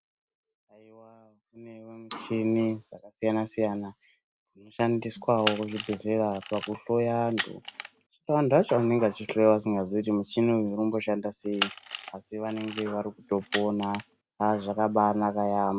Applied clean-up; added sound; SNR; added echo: none; Camera; 10 dB; none.